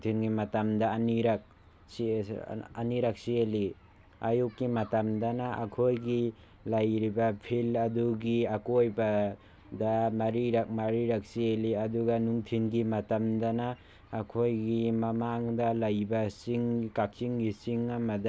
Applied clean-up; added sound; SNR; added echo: none; none; none; none.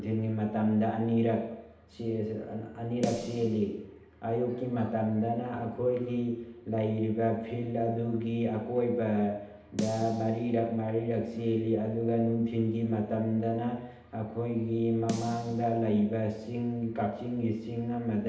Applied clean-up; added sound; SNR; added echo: none; Snare drum; 13 dB; reverberation time 0.8 s.